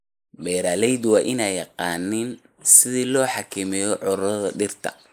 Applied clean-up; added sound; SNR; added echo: neural mask model Resemble Enhance denoiser.